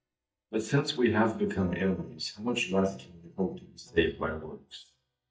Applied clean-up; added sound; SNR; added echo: neural mask model DeepFilterNet 3.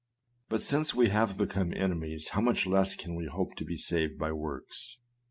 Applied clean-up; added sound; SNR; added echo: none; none; none; none.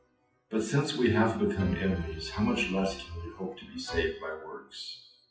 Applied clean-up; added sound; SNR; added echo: classical method WPE with log-MMSE.